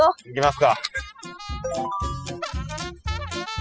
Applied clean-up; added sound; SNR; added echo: classical method spectral subtraction.